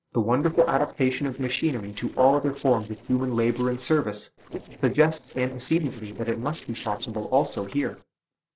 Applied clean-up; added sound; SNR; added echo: neural separator model SepFormer DNS4.